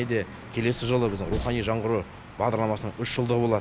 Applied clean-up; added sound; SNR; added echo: none; Train; 15 dB; none.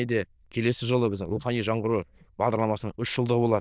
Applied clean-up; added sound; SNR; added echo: neural diffusion model UNIVERSE++.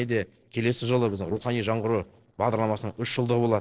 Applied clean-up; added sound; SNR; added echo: neural separator model SepFormer DNS4.